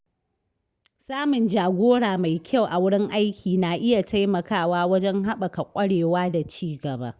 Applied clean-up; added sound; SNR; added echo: none; none; none; none.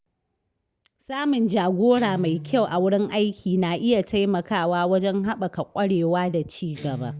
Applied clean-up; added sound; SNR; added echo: none; Guitar; 20 dB; none.